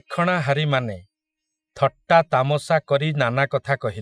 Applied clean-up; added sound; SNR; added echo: classical method Wiener filter.